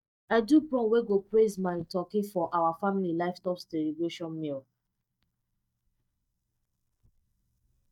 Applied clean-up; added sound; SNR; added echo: neural mask model DeepFilterNet 3.